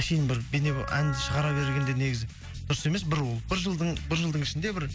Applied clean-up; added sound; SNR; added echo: none; Wind instrument, woodwind instrument; 11 dB; none.